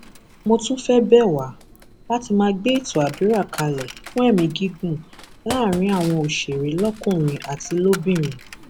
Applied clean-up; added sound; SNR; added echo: none; Coin (dropping) + Computer keyboard; 17 dB; none.